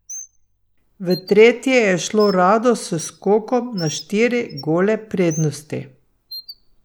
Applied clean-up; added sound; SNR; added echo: none; Bird; 20 dB; none.